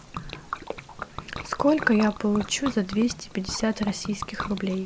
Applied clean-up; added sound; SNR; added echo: none; Liquid; 11 dB; none.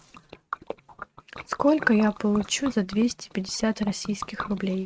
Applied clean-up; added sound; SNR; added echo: neural mask model RNNoise.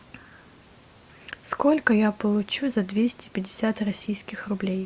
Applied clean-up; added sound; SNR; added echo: none; none; none; none.